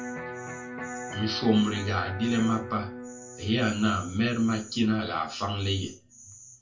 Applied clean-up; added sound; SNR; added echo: none; Electric guitar; 12 dB; reverberation time 0.3 s.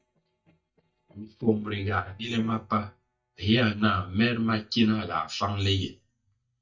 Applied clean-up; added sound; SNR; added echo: neural mask model DeepFilterNet 3.